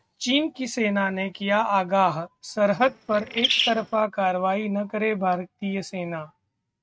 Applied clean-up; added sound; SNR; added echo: neural mask model RNNoise.